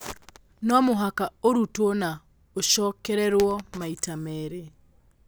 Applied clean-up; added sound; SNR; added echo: none; none; none; none.